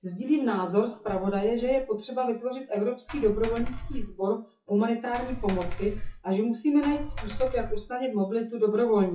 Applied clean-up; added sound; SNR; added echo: classical method WPE with log-MMSE.